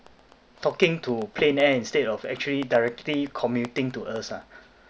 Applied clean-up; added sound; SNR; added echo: none; none; none; none.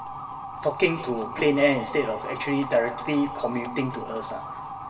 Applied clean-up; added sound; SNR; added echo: none; Motor vehicle (road) / Siren; 9 dB; reverberation time 1.3 s.